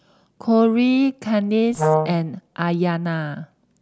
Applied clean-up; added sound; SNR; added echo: none; Brass instrument; 0 dB; none.